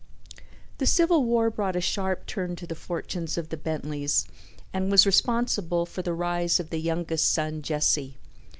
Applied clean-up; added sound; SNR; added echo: none; none; none; none.